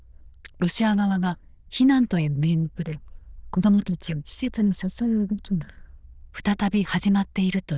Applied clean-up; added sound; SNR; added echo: neural diffusion model UNIVERSE++.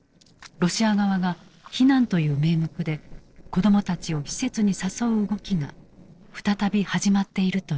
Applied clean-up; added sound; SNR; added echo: neural separator model SepFormer DNS4.